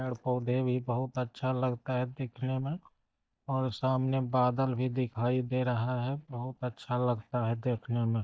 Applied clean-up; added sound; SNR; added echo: neural mask model DeepFilterNet 3.